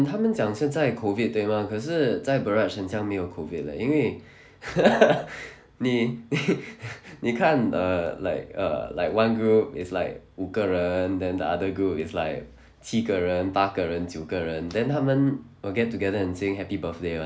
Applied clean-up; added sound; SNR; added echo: none; none; none; none.